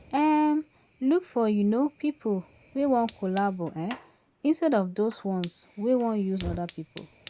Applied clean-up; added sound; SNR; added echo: none; Fire; 11 dB; none.